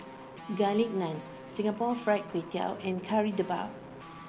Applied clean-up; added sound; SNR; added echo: none; Guitar; 15 dB; none.